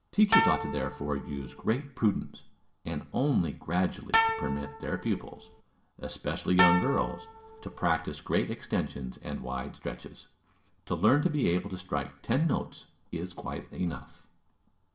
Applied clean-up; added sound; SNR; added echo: none; Bowed string instrument; -1 dB; reverberation time 0.5 s.